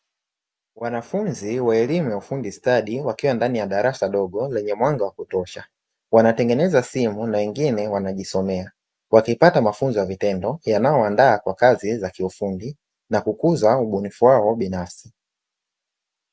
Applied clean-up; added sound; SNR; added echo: none; none; none; none.